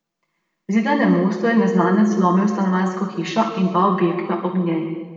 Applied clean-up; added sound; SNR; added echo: none; none; none; reverberation time 1.3 s.